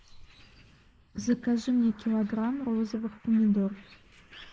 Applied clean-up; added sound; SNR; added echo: neural mask model Resemble Enhance denoiser.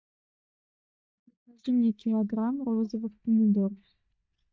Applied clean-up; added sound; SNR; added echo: neural mask model DeepFilterNet 3.